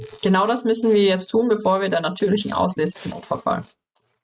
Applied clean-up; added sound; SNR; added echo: neural mask model RNNoise.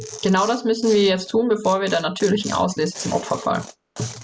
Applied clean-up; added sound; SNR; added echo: none; Tearing; 17 dB; none.